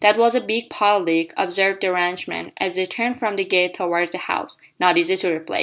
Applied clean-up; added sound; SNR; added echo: none; none; none; none.